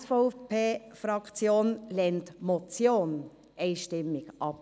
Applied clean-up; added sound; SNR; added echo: none; none; none; none.